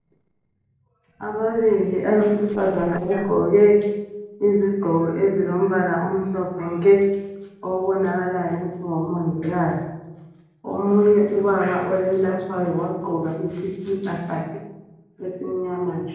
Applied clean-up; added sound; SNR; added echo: neural separator model SepFormer DNS4.